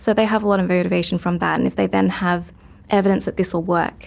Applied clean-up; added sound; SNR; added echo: none; none; none; none.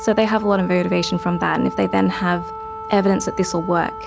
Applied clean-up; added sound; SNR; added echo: none; Wind instrument, woodwind instrument; 12 dB; none.